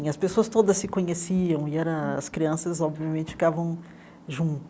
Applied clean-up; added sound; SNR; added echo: none; none; none; none.